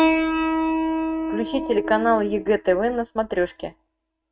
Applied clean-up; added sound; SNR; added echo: neural mask model RNNoise.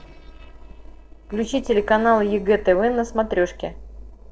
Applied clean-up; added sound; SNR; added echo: neural separator model SepFormer DNS4.